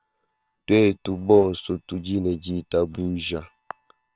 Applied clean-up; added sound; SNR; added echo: neural separator model SepFormer WHAM!.